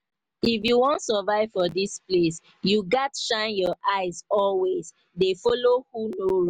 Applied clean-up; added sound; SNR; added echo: none; none; none; none.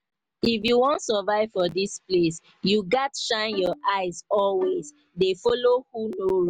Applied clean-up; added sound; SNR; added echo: none; Bowed string instrument; 19 dB; none.